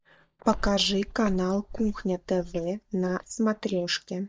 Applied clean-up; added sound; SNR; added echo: neural mask model DeepFilterNet 3.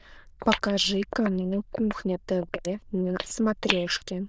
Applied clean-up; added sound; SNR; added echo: neural diffusion model UNIVERSE++.